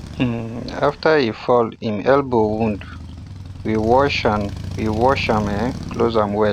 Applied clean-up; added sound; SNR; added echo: none; Motorcycle; 12 dB; none.